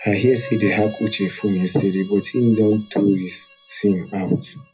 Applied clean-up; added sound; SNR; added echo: classical method WPE with log-MMSE.